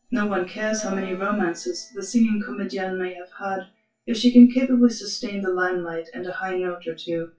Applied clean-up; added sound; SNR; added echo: classical method WPE with log-MMSE.